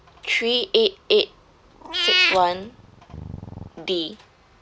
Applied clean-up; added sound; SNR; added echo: none; Meow / Purr; 2 dB; none.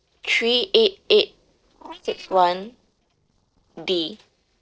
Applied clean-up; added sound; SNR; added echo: neural separator model SepFormer DNS4.